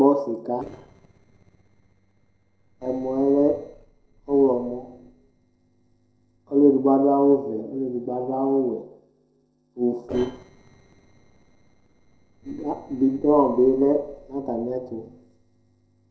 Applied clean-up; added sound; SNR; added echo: neural separator model SepFormer DNS4.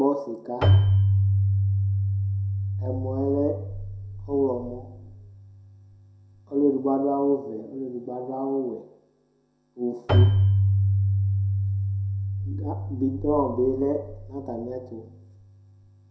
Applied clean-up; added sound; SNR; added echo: none; Keyboard (musical); -4 dB; reverberation time 0.5 s.